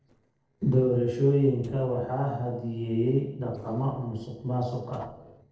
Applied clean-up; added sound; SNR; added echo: neural separator model SepFormer DNS4.